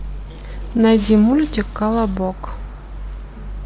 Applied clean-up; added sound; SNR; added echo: none; none; none; none.